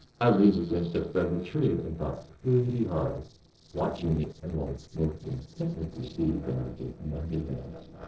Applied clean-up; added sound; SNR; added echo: neural separator model SepFormer DNS4.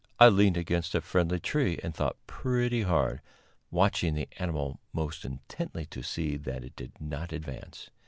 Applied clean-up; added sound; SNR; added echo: none; none; none; none.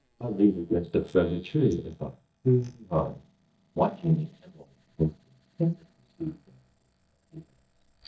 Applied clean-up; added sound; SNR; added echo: neural mask model DeepFilterNet 3.